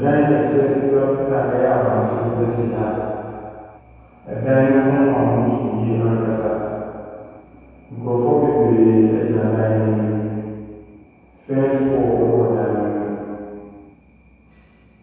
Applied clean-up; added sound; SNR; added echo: none; none; none; reverberation time 2.2 s.